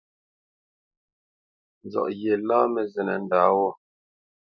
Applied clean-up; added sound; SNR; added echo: neural mask model Resemble Enhance denoiser.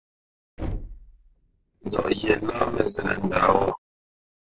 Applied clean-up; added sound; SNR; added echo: neural separator model SepFormer DNS4.